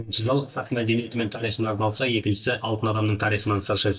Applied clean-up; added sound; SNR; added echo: neural mask model DeepFilterNet 3.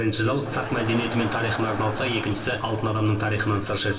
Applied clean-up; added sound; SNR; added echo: none; Crowd; 11 dB; reverberation time 2.3 s.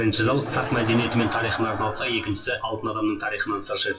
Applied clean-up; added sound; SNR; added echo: classical method WPE with log-MMSE.